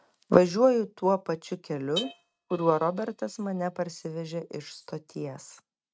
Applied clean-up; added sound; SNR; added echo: neural mask model RNNoise.